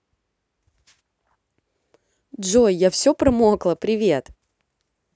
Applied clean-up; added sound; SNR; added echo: none; none; none; none.